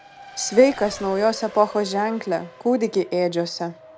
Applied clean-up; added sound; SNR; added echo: none; Race car, auto racing; 19 dB; none.